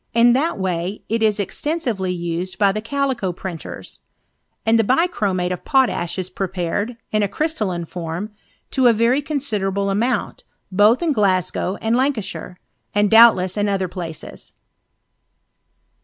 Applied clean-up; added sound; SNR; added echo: none; none; none; none.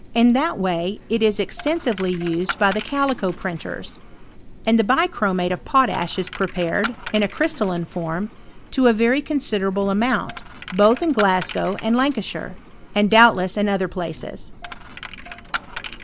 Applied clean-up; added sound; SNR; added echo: none; Coin (dropping); 14 dB; none.